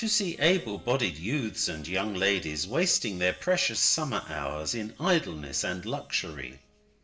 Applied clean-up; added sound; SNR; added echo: neural separator model SepFormer DNS4.